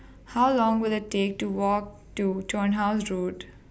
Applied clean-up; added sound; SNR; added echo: none; none; none; none.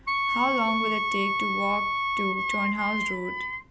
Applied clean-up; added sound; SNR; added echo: none; Wind instrument, woodwind instrument; -3 dB; none.